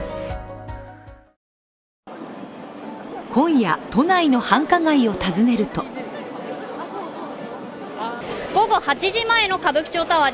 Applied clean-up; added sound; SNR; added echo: none; none; none; none.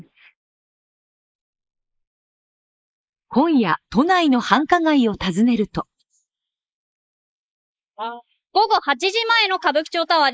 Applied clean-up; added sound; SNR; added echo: neural mask model Resemble Enhance denoiser.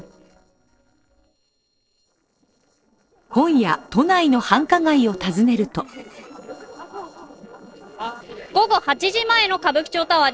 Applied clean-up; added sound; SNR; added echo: neural separator model SepFormer DNS4.